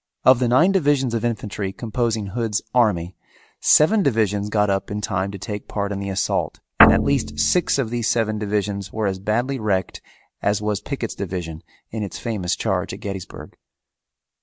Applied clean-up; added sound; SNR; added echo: none; Guitar; -3 dB; none.